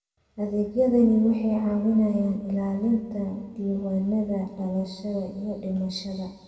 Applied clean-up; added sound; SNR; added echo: none; none; none; reverberation time 1.9 s.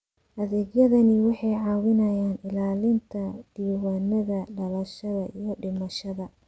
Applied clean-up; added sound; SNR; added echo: none; none; none; none.